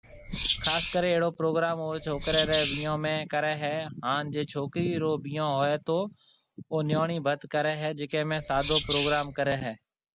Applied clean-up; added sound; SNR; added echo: none; Wild animals; -4 dB; none.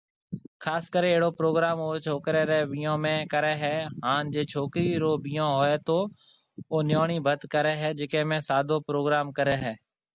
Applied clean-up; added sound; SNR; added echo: none; none; none; none.